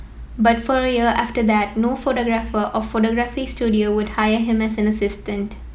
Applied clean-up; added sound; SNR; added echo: none; none; none; none.